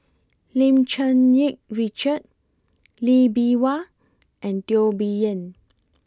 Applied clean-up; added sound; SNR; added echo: none; none; none; none.